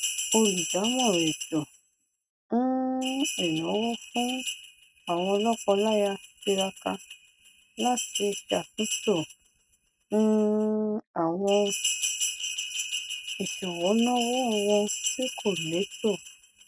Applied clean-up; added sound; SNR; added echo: neural mask model RNNoise.